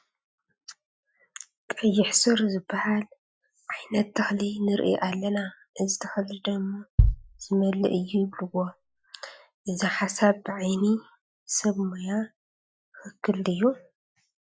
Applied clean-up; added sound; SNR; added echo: classical method Wiener filter.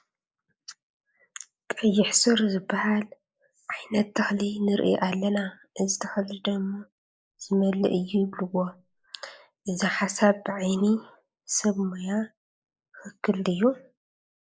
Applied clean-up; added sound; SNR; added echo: neural mask model Resemble Enhance denoiser.